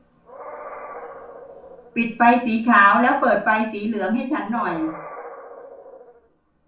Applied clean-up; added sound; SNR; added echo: none; Animal; 19 dB; reverberation time 0.4 s.